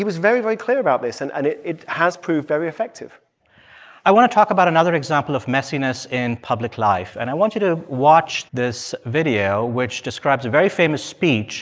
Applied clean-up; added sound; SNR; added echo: neural mask model Resemble Enhance denoiser.